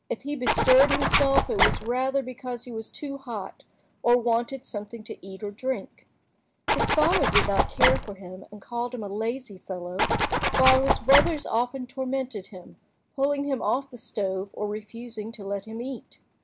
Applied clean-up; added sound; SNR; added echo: none; Zipper (clothing); -4 dB; none.